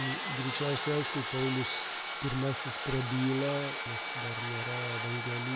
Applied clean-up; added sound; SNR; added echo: none; Sawing; -1 dB; none.